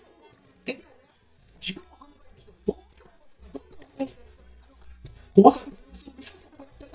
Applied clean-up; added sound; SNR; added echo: neural mask model DeepFilterNet 3.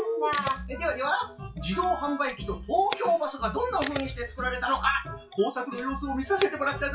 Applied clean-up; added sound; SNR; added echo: classical method WPE with log-MMSE.